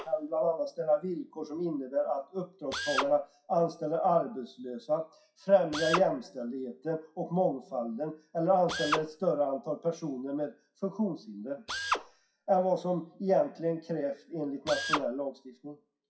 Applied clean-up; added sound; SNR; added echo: classical method WPE with log-MMSE.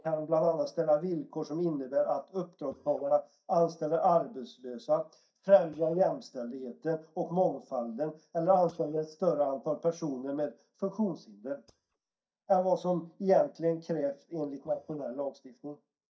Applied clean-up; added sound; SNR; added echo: neural mask model DeepFilterNet 3.